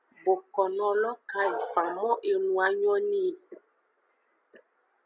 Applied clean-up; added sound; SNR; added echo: none; none; none; none.